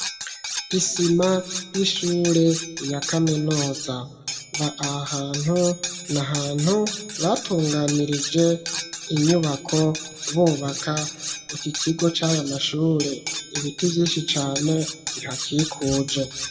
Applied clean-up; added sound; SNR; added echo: none; Cutlery, silverware; 8 dB; reverberation time 1.0 s.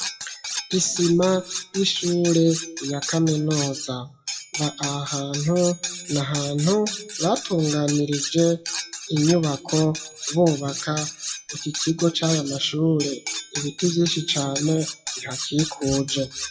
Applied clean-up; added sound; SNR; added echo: classical method WPE with log-MMSE.